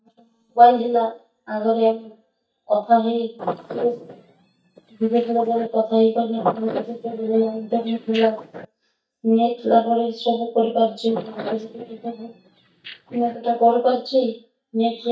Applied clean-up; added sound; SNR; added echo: neural mask model DeepFilterNet 3.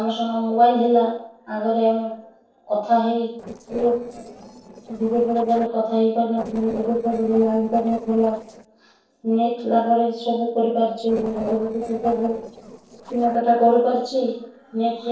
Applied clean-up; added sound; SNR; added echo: neural separator model SepFormer DNS4.